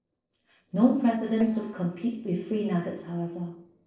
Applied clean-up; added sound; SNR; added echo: neural separator model SepFormer DNS4.